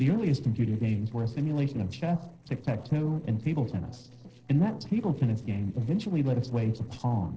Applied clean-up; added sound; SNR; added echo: neural separator model SepFormer DNS4.